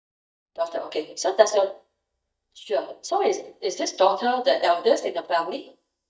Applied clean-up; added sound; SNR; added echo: neural mask model DeepFilterNet 3.